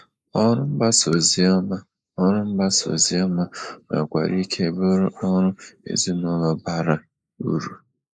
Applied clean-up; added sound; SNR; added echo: neural mask model Resemble Enhance denoiser.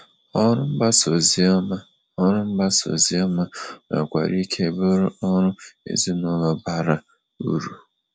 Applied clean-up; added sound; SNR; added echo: none; none; none; none.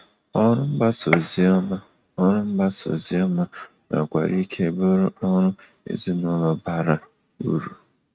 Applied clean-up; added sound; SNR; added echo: neural mask model RNNoise.